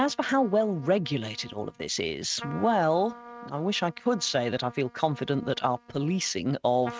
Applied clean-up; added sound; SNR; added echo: neural mask model RNNoise.